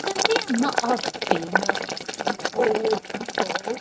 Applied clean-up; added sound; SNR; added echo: neural mask model RNNoise.